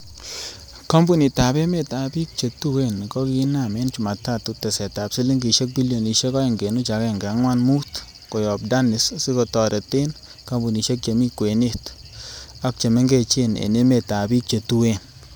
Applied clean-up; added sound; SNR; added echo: none; none; none; none.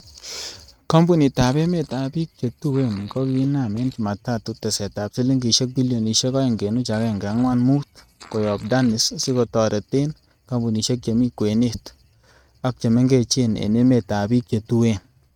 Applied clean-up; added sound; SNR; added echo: neural mask model RNNoise.